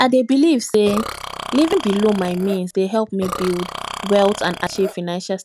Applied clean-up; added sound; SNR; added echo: none; Burping, eructation; 11 dB; none.